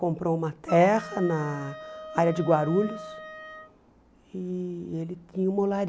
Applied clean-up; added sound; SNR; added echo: none; Wind instrument, woodwind instrument; 13 dB; none.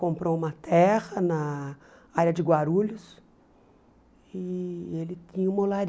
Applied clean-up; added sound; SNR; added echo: none; none; none; none.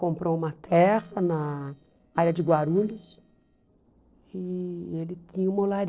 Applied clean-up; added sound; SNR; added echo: neural separator model SepFormer DNS4.